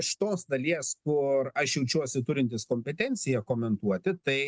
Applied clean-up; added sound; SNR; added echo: none; none; none; none.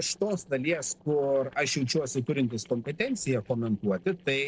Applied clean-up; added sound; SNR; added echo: neural separator model SepFormer DNS4.